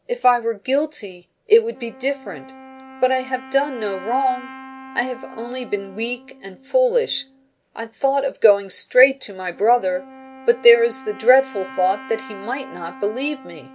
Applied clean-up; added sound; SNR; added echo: none; Wind instrument, woodwind instrument; 19 dB; none.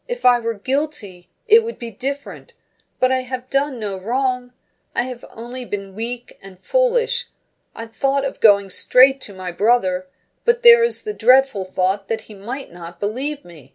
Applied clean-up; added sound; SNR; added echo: none; none; none; none.